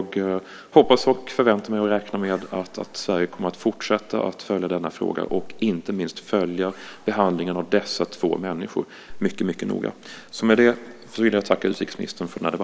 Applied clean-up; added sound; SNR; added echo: none; Zipper (clothing); 18 dB; none.